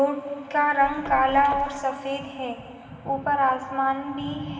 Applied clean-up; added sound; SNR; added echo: none; Knock / Wood; 17 dB; reverberation time 2.3 s.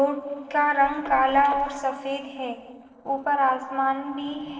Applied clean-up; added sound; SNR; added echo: neural separator model SepFormer DNS4.